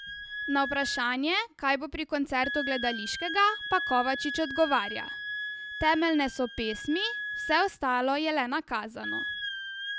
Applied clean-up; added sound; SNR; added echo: none; Wind instrument, woodwind instrument; 8 dB; none.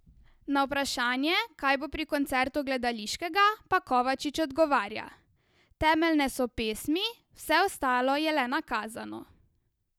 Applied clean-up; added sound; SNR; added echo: none; none; none; none.